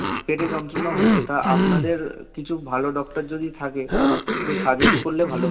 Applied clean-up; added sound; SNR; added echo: none; Cough; -2 dB; reverberation time 1.1 s.